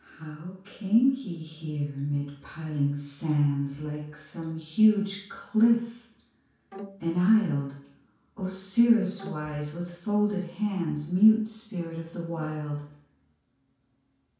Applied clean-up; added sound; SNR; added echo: none; Bowed string instrument; 16 dB; reverberation time 0.5 s.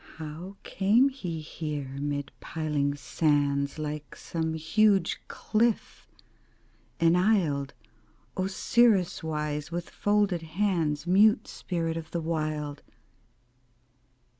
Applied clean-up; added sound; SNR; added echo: none; none; none; none.